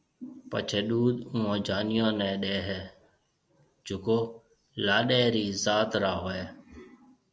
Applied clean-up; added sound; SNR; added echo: none; none; none; none.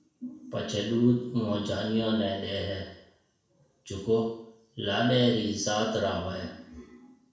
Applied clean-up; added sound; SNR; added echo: none; none; none; reverberation time 0.6 s.